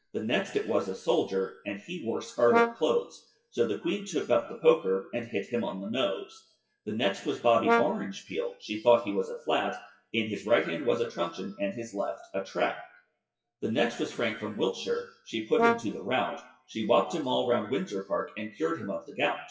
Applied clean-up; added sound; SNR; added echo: classical method WPE with log-MMSE.